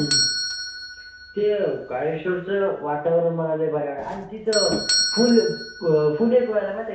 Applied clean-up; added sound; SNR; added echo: none; Doorbell; 6 dB; reverberation time 0.6 s.